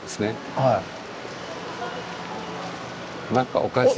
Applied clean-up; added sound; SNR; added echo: none; none; none; none.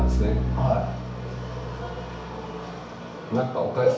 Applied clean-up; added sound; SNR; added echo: none; Bowed string instrument; 1 dB; reverberation time 0.6 s.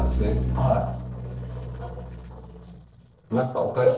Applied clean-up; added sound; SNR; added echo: neural separator model SepFormer DNS4.